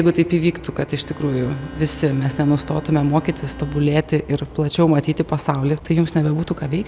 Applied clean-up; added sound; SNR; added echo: none; Bowed string instrument + Bowed string instrument; 20 dB; none.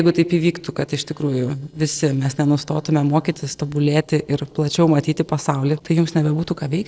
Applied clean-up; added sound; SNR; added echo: neural separator model SepFormer DNS4.